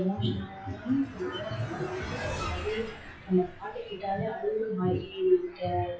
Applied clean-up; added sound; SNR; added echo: classical method WPE with log-MMSE.